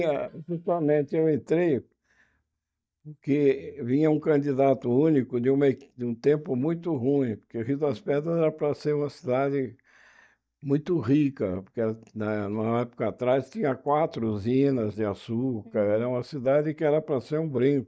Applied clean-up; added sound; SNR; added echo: neural mask model DeepFilterNet 3.